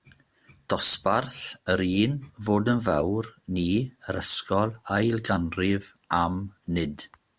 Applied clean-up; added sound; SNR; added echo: none; none; none; none.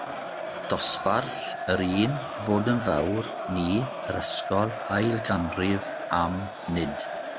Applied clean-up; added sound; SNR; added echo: none; Crowd; 7 dB; none.